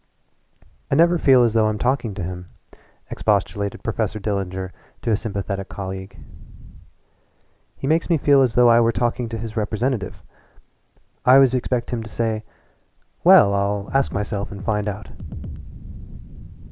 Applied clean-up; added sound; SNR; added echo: none; Drum kit; 11 dB; none.